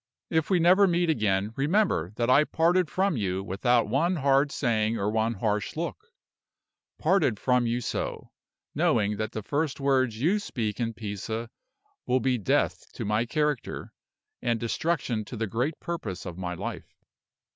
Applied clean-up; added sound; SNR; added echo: none; none; none; none.